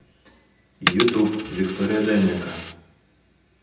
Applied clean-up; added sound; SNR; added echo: none; Coin (dropping); 8 dB; reverberation time 0.8 s.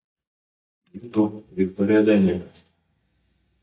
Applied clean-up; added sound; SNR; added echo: neural mask model DeepFilterNet 3.